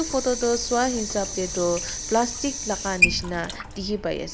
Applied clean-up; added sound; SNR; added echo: none; Sink (filling or washing) / Water tap, faucet; 3 dB; none.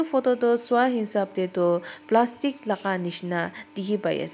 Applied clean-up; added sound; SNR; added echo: none; none; none; none.